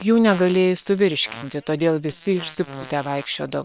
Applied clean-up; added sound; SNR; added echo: neural separator model SepFormer WHAM!.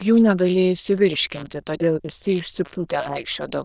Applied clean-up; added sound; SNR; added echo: neural diffusion model UNIVERSE++.